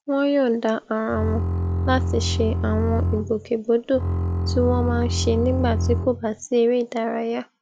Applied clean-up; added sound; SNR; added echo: none; Bowed string instrument; 1 dB; none.